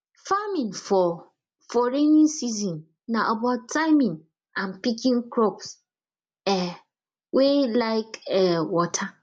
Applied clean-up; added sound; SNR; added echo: none; none; none; none.